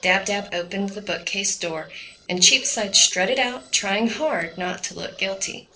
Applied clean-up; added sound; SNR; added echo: neural separator model SepFormer DNS4.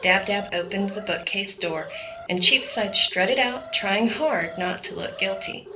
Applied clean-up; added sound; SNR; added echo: none; Alarm; 15 dB; reverberation time 0.3 s.